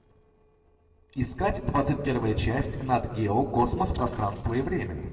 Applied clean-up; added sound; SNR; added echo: neural separator model SepFormer DNS4.